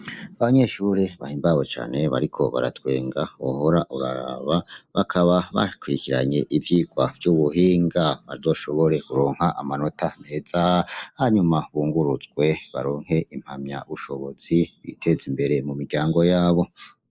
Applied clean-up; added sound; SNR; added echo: neural mask model Resemble Enhance denoiser.